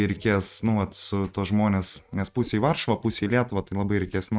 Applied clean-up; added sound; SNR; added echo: neural mask model RNNoise.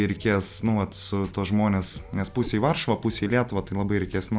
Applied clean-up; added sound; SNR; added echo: none; Meow; 19 dB; none.